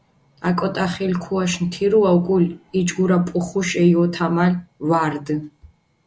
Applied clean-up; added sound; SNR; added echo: none; none; none; none.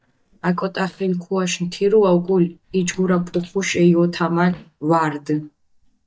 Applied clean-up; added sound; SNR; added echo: neural mask model DeepFilterNet 3.